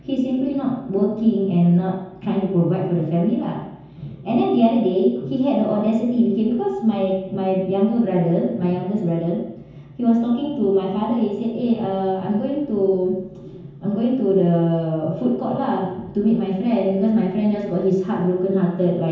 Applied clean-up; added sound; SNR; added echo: none; none; none; reverberation time 0.9 s.